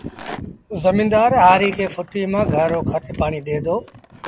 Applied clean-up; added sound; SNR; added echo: none; Rattle; 18 dB; none.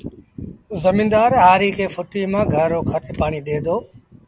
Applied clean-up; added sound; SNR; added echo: none; none; none; none.